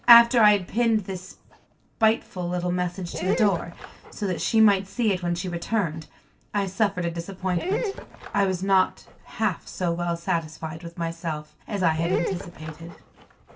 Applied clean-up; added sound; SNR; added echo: none; Dog; 11 dB; reverberation time 0.2 s.